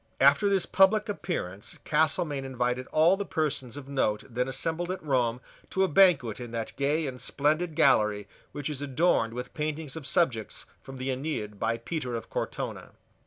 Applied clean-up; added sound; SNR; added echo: none; none; none; none.